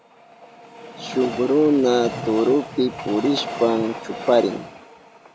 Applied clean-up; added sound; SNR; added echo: none; Train; 11 dB; none.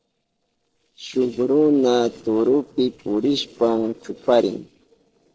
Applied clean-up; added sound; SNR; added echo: neural separator model SepFormer DNS4.